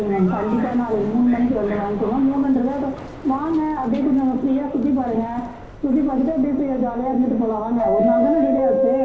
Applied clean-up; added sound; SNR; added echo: none; Subway, metro, underground; 7 dB; reverberation time 0.5 s.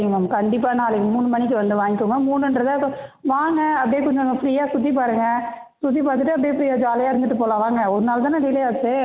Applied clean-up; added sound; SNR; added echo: none; none; none; none.